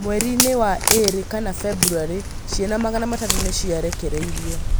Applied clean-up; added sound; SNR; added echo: none; Walk, footsteps; 0 dB; none.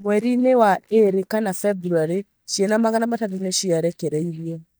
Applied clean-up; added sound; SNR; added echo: neural mask model DeepFilterNet 3.